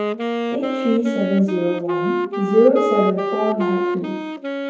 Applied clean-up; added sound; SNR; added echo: none; Wind instrument, woodwind instrument; 2 dB; reverberation time 1.0 s.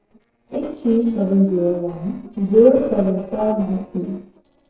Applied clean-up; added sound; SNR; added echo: neural separator model SepFormer DNS4.